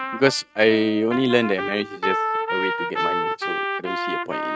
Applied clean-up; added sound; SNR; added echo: neural mask model RNNoise.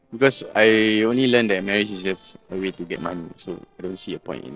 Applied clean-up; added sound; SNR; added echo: neural separator model SepFormer DNS4.